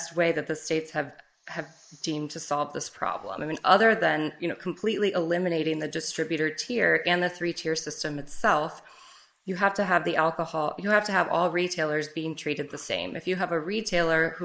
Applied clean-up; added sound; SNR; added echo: neural mask model Resemble Enhance denoiser.